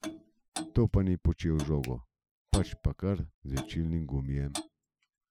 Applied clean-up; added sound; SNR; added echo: classical method spectral subtraction.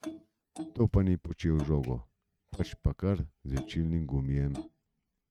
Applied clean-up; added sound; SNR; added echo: neural mask model RNNoise.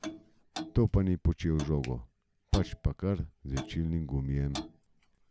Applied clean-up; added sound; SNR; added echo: none; Finger snapping + Clock; 14 dB; none.